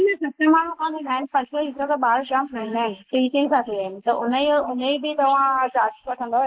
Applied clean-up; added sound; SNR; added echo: neural mask model Resemble Enhance denoiser.